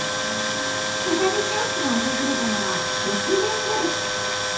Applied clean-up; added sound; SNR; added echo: none; Tools; -3 dB; reverberation time 0.6 s.